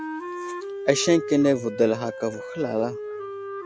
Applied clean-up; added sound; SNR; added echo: none; Wind instrument, woodwind instrument; 9 dB; none.